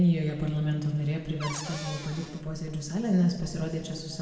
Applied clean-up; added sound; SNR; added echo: none; Cupboard open or close / Door; 12 dB; reverberation time 2.2 s.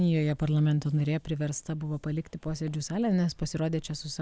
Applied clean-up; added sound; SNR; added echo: none; none; none; none.